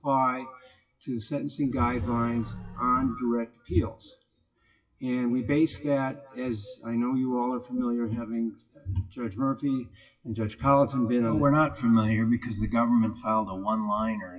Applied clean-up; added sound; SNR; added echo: classical method WPE with log-MMSE.